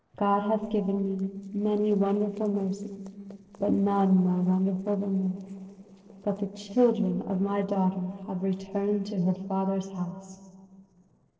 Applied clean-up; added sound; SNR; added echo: neural separator model SepFormer DNS4.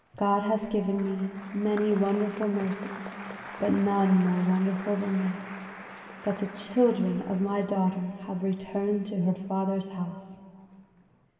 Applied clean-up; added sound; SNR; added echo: none; Applause; 17 dB; reverberation time 2.8 s.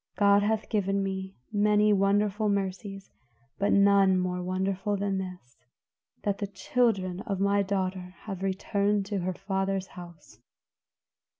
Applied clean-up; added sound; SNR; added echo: none; none; none; none.